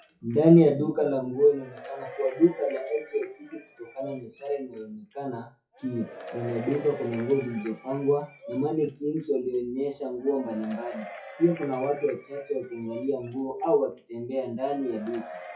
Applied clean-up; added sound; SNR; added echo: classical method WPE with log-MMSE.